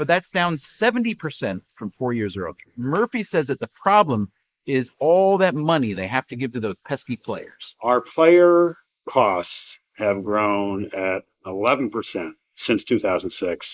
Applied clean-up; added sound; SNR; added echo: neural mask model Resemble Enhance denoiser.